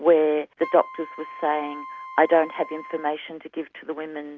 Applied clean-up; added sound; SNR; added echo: none; Wind instrument, woodwind instrument; 16 dB; none.